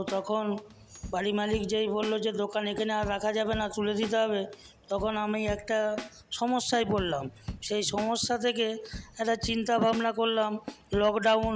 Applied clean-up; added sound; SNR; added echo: none; Drum / Drum kit; 14 dB; none.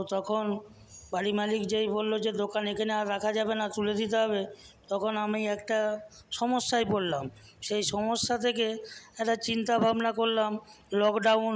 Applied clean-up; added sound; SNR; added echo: none; none; none; none.